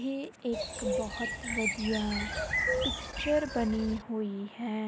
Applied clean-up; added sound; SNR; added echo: none; Bird; 0 dB; none.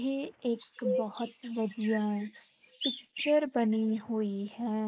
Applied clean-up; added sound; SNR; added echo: neural mask model Resemble Enhance denoiser.